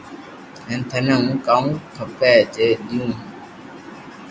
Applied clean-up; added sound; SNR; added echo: none; none; none; none.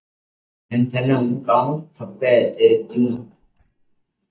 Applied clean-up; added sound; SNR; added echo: neural mask model DeepFilterNet 3.